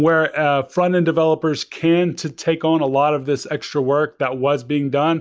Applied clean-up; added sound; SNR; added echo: none; none; none; none.